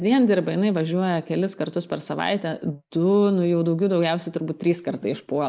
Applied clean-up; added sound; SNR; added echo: neural mask model Resemble Enhance denoiser.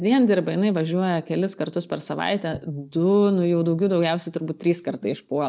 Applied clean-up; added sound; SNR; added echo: neural mask model DeepFilterNet 3.